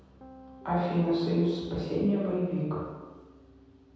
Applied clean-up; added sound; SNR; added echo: none; Piano; 20 dB; reverberation time 1.2 s.